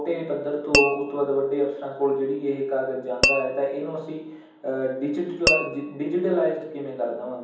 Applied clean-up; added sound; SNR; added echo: none; Tap / Glass; 2 dB; reverberation time 1.2 s.